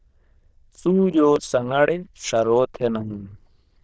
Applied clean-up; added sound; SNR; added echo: neural diffusion model UNIVERSE++.